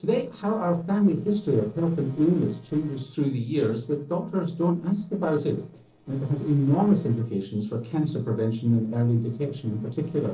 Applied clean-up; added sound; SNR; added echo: neural separator model SepFormer DNS4.